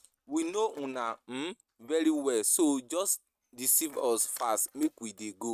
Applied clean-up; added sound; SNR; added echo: neural mask model RNNoise.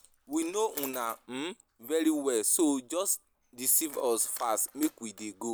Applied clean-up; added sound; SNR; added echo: none; Coin (dropping); 19 dB; none.